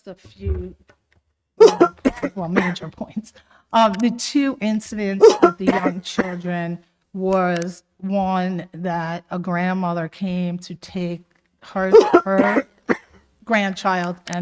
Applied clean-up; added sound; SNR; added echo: neural mask model RNNoise.